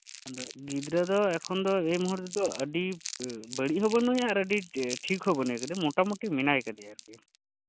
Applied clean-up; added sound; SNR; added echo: none; Crumpling, crinkling; 16 dB; none.